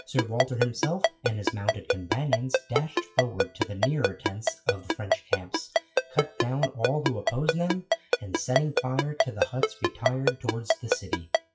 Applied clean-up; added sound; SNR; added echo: classical method WPE with log-MMSE.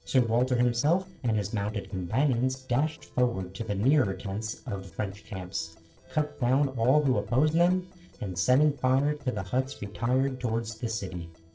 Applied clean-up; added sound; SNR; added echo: neural separator model SepFormer DNS4.